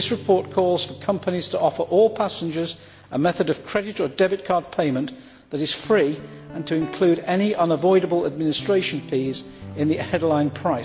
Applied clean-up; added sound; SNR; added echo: none; Guitar; 18 dB; none.